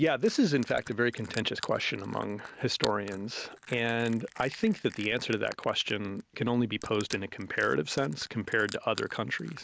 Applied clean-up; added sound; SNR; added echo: none; Crushing; 17 dB; none.